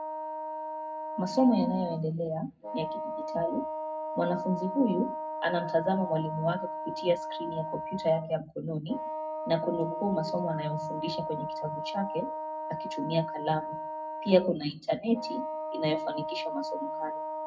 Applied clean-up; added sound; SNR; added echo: none; Wind instrument, woodwind instrument; 5 dB; reverberation time 0.3 s.